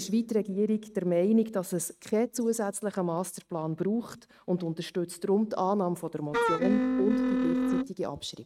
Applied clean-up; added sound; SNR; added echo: neural mask model RNNoise.